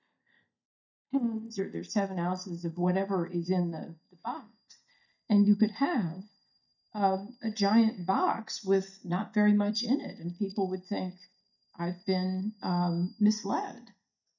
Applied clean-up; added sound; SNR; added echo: neural mask model DeepFilterNet 3.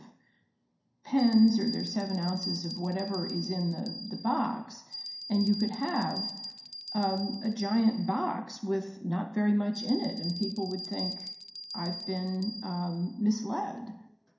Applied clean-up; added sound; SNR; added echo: none; Bell; 10 dB; reverberation time 0.5 s.